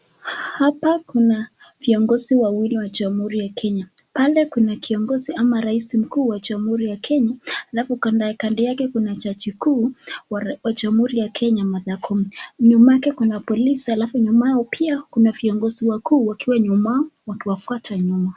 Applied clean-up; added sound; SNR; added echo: none; none; none; none.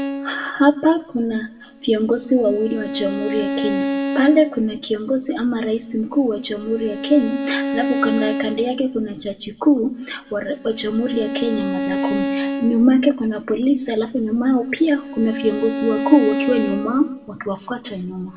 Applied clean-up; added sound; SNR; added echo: none; Bowed string instrument; 7 dB; reverberation time 0.6 s.